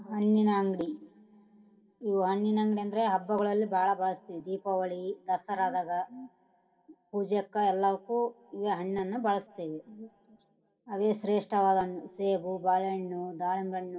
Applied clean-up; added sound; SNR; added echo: none; none; none; reverberation time 0.3 s.